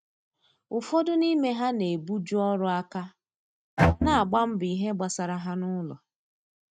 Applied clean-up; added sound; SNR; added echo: neural mask model RNNoise.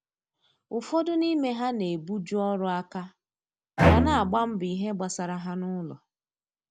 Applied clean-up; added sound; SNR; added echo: none; Bowed string instrument; -4 dB; none.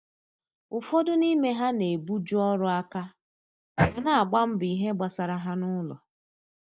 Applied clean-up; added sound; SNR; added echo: neural mask model DeepFilterNet 3.